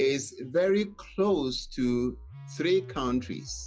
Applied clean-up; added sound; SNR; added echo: classical method log-MMSE.